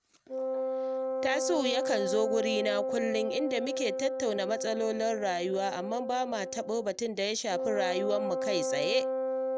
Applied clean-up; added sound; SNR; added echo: none; Wind instrument, woodwind instrument; 1 dB; none.